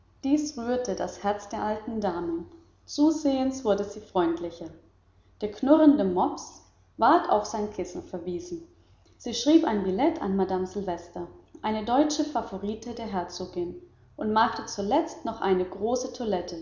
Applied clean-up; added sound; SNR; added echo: none; none; none; none.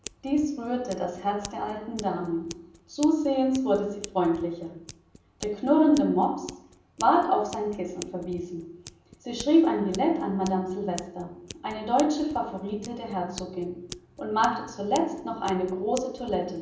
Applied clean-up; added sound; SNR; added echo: none; Scissors; 19 dB; reverberation time 0.6 s.